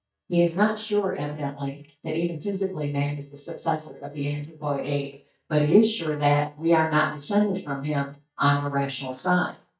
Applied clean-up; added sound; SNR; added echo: neural mask model DeepFilterNet 3.